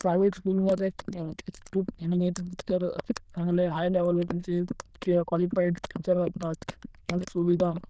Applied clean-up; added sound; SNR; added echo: neural diffusion model UNIVERSE++.